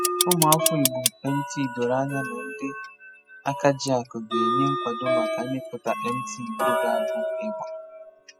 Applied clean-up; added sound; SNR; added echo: classical method spectral subtraction.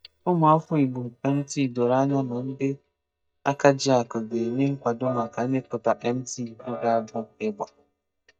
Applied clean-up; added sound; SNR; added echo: neural mask model DeepFilterNet 3.